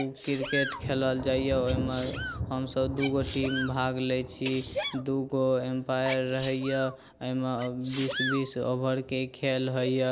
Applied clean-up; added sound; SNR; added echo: none; Sneeze + Thunder; 8 dB; none.